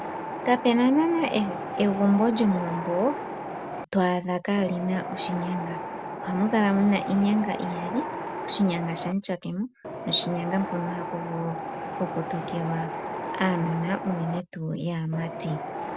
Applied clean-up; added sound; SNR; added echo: none; Wind; 8 dB; none.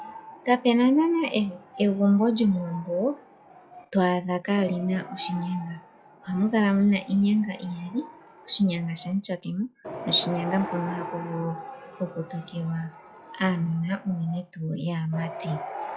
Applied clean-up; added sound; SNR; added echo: classical method log-MMSE.